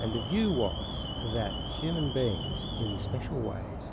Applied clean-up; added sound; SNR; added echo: none; Alarm; 2 dB; none.